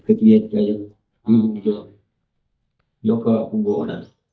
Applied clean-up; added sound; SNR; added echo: neural mask model DeepFilterNet 3.